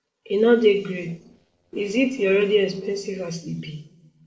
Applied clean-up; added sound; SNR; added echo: neural separator model SepFormer DNS4.